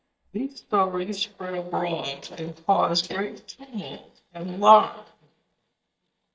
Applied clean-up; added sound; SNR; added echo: neural mask model DeepFilterNet 3.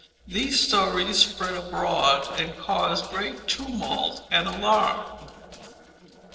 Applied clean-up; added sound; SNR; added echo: neural separator model SepFormer DNS4.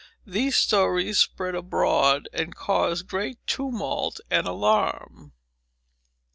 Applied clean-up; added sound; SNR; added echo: none; none; none; none.